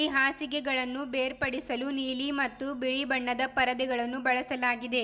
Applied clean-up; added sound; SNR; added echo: none; none; none; none.